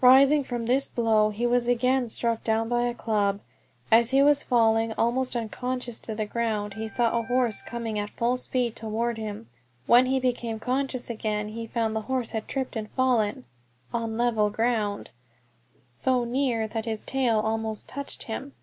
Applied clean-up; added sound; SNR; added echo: none; Organ; 19 dB; none.